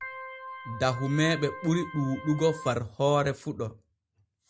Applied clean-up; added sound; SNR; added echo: none; Organ; 12 dB; none.